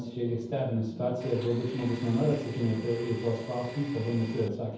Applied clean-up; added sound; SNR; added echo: none; Domestic sounds, home sounds; 18 dB; reverberation time 0.9 s.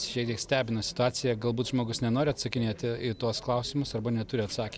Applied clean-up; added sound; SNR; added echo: none; none; none; none.